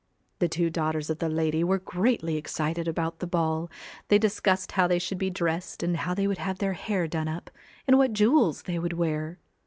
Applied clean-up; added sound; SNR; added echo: none; none; none; none.